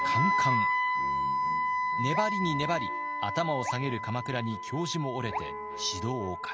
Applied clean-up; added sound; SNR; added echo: none; Wind instrument, woodwind instrument; -2 dB; none.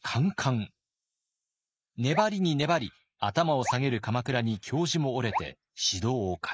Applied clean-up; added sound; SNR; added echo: neural mask model Resemble Enhance denoiser.